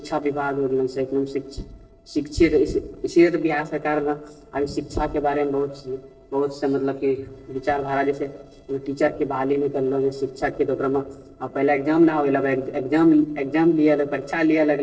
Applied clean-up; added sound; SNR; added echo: neural separator model SepFormer DNS4.